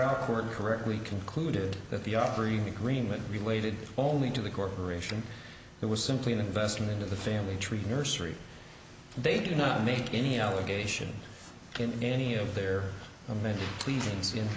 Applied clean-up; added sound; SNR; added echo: none; none; none; none.